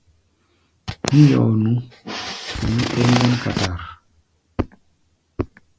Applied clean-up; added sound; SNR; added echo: none; none; none; none.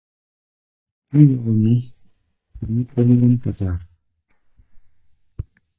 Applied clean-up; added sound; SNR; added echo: neural mask model DeepFilterNet 3.